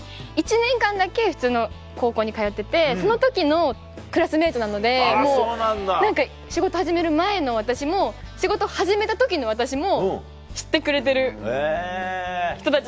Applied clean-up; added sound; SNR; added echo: none; none; none; none.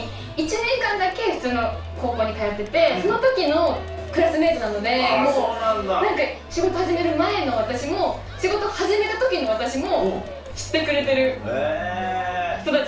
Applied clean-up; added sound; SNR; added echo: none; Crowd; 17 dB; reverberation time 0.3 s.